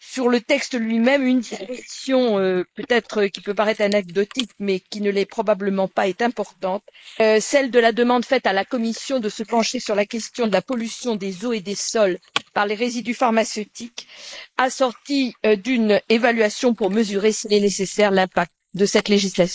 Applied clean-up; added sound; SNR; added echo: neural mask model Resemble Enhance denoiser.